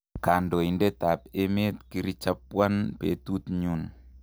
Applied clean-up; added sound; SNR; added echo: none; none; none; none.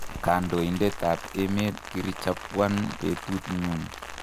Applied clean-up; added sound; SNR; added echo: none; Rain; 10 dB; none.